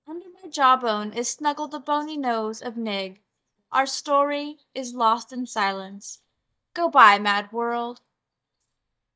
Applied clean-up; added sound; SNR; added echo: neural mask model DeepFilterNet 3.